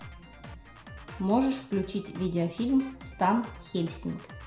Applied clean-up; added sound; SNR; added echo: none; Drum kit; 16 dB; reverberation time 0.4 s.